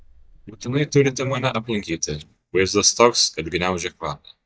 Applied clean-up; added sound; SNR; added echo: neural mask model DeepFilterNet 3.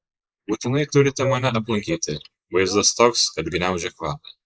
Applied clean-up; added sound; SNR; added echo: neural mask model Resemble Enhance denoiser.